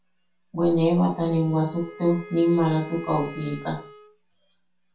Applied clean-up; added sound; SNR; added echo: none; Wind instrument, woodwind instrument; 19 dB; reverberation time 0.3 s.